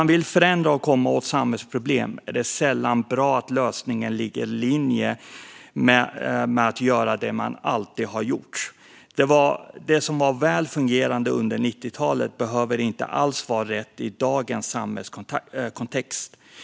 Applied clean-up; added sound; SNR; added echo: none; none; none; none.